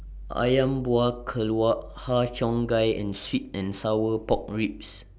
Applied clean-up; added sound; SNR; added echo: none; none; none; none.